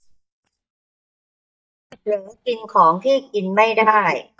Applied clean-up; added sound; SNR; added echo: neural mask model DeepFilterNet 3.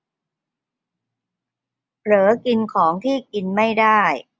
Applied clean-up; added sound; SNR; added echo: none; none; none; none.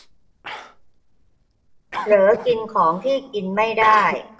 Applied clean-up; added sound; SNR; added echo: neural separator model SepFormer DNS4.